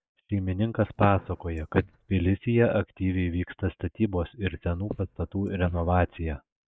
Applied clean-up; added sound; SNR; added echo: neural mask model DeepFilterNet 3.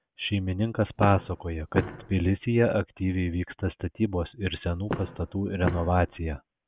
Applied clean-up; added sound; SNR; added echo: none; Walk, footsteps; 8 dB; none.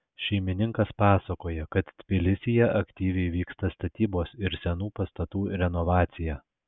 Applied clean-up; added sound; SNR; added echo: none; none; none; none.